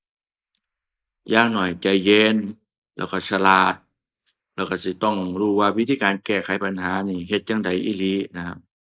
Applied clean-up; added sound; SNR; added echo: neural mask model Resemble Enhance denoiser.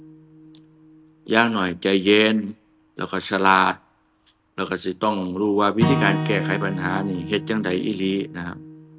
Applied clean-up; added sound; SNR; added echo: none; Acoustic guitar / Strum; 8 dB; none.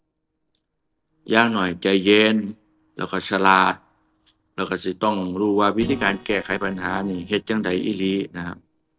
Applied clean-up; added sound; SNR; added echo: neural separator model SepFormer DNS4.